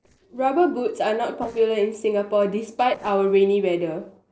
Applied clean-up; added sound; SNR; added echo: neural separator model SepFormer DNS4.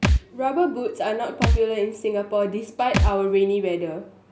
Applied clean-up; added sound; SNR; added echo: none; Thump, thud; 1 dB; none.